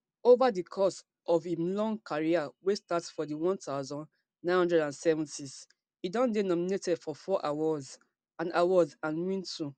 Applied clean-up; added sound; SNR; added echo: none; none; none; none.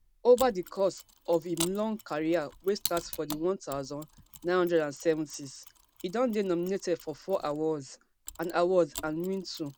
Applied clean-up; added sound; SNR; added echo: none; Mechanisms; 15 dB; none.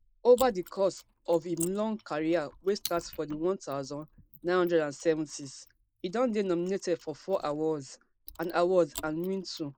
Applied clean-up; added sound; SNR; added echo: neural mask model Resemble Enhance denoiser.